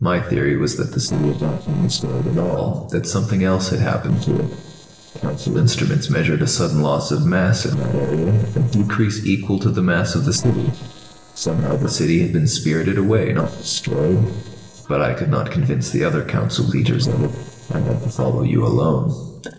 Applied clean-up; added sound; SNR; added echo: neural separator model SepFormer DNS4.